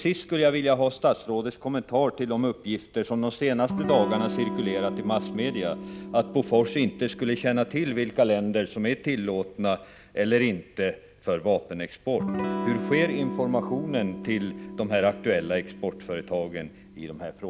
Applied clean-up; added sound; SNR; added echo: none; Electric guitar / Strum; 10 dB; none.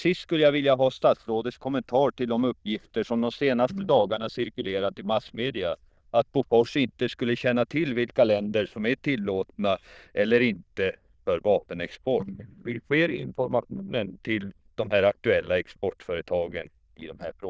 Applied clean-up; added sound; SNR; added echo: neural diffusion model UNIVERSE++.